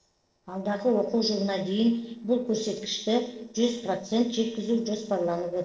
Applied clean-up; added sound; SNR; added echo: neural separator model SepFormer DNS4.